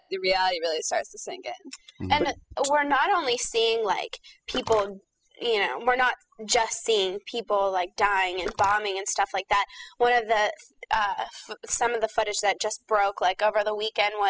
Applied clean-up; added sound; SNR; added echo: classical method spectral subtraction.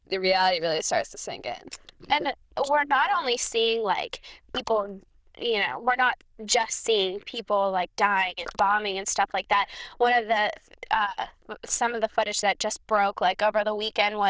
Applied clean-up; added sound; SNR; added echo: neural diffusion model UNIVERSE++.